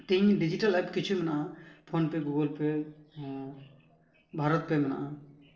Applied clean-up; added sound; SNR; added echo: neural separator model SepFormer DNS4.